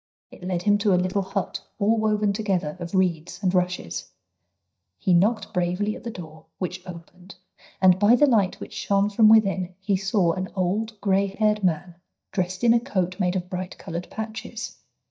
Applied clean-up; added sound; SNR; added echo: neural mask model DeepFilterNet 3.